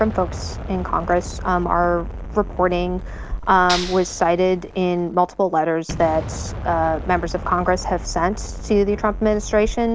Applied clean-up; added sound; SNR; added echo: none; Clapping + Explosion; 9 dB; none.